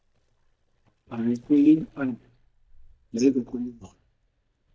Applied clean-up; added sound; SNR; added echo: neural mask model DeepFilterNet 3.